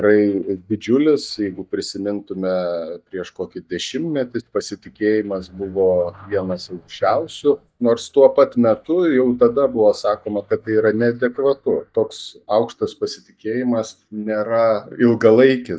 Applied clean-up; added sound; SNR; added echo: neural mask model DeepFilterNet 3.